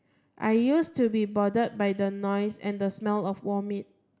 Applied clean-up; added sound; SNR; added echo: none; none; none; none.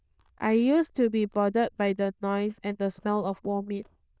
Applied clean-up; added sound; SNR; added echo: neural diffusion model UNIVERSE++.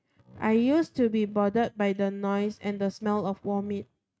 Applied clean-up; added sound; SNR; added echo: neural mask model RNNoise.